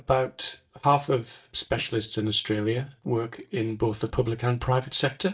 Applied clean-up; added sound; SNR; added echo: neural mask model DeepFilterNet 3.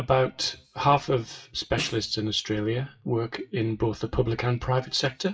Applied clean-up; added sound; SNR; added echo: classical method WPE with log-MMSE.